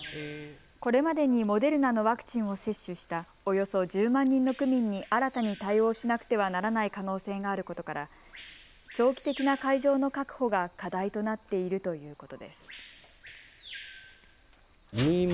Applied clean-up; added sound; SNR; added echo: none; Bird vocalization, bird call, bird song; 18 dB; none.